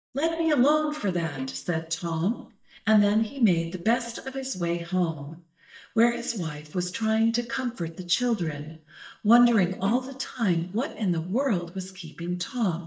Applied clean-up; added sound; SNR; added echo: neural mask model DeepFilterNet 3.